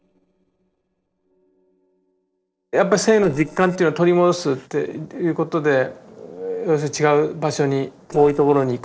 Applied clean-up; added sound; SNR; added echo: neural separator model SepFormer DNS4.